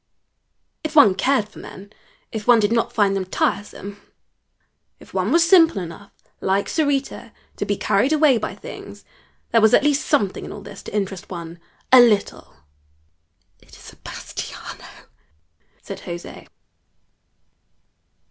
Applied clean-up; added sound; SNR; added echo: none; none; none; none.